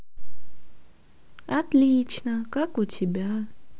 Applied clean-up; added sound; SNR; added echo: none; none; none; none.